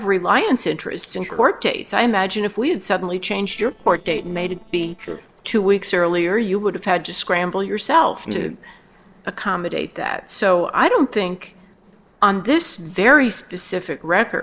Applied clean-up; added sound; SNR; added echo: neural separator model SepFormer DNS4.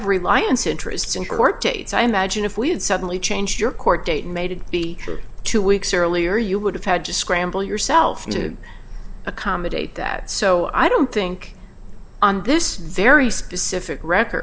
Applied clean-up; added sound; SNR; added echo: none; none; none; none.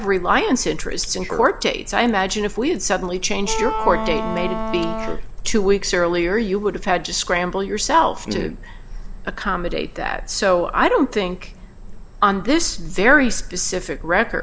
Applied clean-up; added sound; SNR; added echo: none; Wind instrument, woodwind instrument; 7 dB; none.